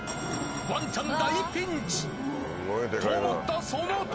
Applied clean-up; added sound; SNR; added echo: none; none; none; none.